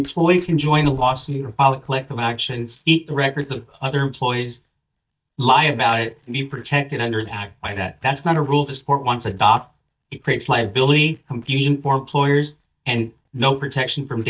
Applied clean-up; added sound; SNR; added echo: neural mask model DeepFilterNet 3.